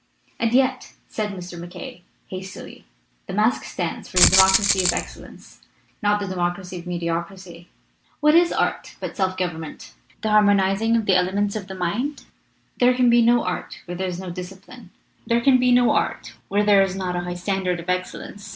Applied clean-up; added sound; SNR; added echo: none; Rattle (instrument); -3 dB; none.